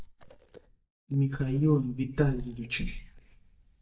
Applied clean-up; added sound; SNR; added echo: neural mask model DeepFilterNet 3.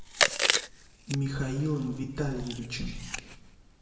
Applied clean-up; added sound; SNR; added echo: none; Chewing, mastication; 0 dB; reverberation time 1.2 s.